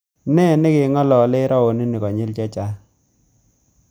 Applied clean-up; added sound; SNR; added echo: none; none; none; none.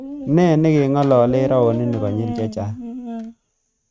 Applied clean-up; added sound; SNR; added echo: neural mask model RNNoise.